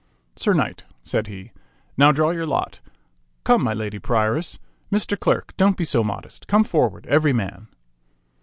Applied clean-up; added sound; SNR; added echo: none; none; none; none.